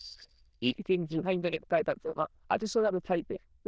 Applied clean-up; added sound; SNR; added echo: neural diffusion model UNIVERSE++.